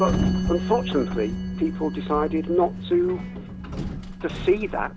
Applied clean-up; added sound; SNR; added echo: none; Bass guitar + Sliding door; 3 dB; none.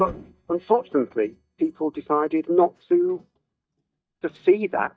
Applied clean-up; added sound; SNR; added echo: neural mask model DeepFilterNet 3.